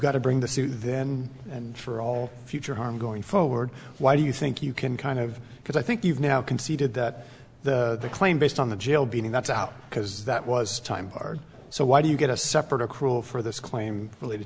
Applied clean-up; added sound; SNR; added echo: none; none; none; none.